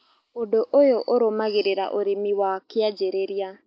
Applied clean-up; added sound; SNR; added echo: neural mask model Resemble Enhance denoiser.